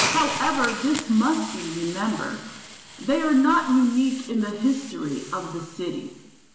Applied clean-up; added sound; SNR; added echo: none; Hiss; 10 dB; reverberation time 1.0 s.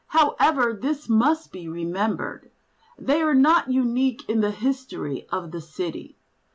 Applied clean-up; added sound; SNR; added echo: none; none; none; none.